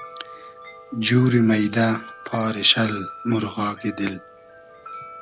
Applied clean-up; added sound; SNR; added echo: none; Wind chime; 17 dB; none.